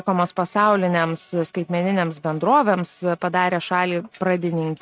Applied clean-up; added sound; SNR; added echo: neural mask model RNNoise.